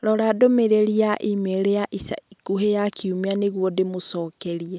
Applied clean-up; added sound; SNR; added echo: none; none; none; none.